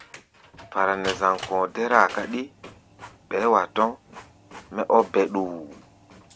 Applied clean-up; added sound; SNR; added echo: none; Printer; 17 dB; none.